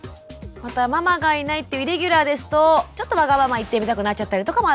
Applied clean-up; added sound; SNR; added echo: none; none; none; none.